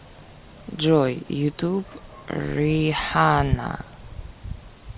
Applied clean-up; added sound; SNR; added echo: none; none; none; none.